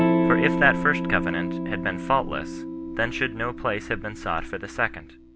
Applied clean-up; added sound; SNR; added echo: none; Electric guitar / Strum; 1 dB; none.